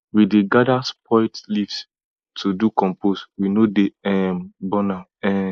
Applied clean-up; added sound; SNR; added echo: neural mask model Resemble Enhance denoiser.